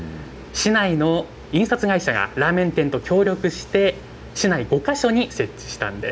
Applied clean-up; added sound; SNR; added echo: none; none; none; none.